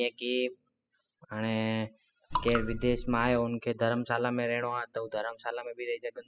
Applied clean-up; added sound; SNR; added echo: classical method spectral subtraction.